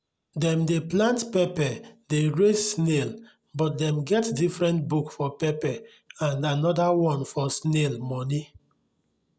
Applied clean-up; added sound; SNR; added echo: none; none; none; none.